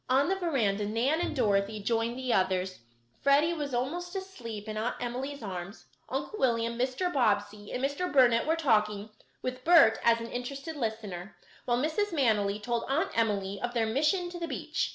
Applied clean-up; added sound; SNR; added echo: none; Bowed string instrument; 19 dB; none.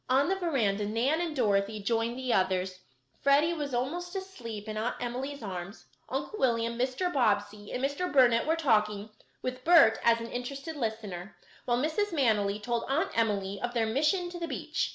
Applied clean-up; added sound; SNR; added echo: none; none; none; none.